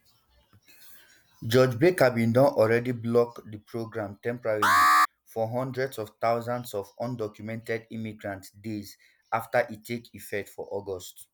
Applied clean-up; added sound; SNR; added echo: none; Alarm; -3 dB; none.